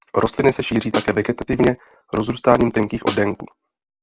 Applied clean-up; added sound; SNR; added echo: none; Snare drum; 9 dB; none.